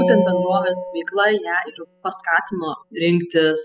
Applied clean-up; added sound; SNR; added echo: classical method spectral subtraction.